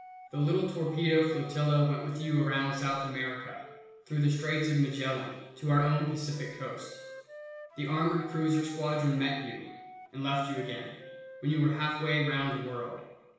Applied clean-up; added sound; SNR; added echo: none; Wind instrument, woodwind instrument; 20 dB; reverberation time 1.0 s.